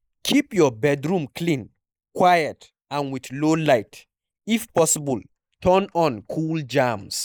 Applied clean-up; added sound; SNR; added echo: neural mask model Resemble Enhance denoiser.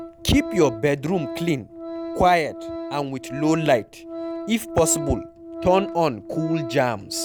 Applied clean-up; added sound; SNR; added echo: none; Organ; 10 dB; none.